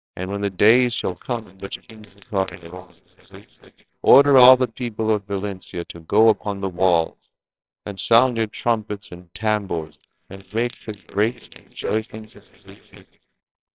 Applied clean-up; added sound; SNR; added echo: neural separator model SepFormer WHAMR!.